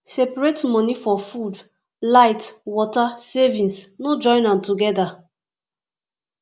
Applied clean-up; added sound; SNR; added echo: none; none; none; none.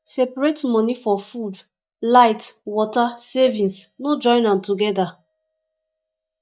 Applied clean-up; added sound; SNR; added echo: neural mask model DeepFilterNet 3.